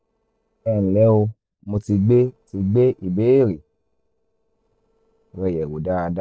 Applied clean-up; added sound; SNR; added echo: neural separator model SepFormer DNS4.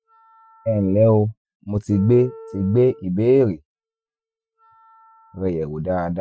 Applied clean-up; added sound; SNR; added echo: classical method Wiener filter.